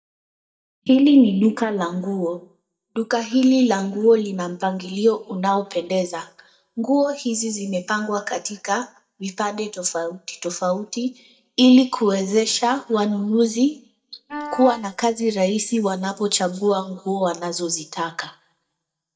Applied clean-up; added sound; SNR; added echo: neural mask model DeepFilterNet 3.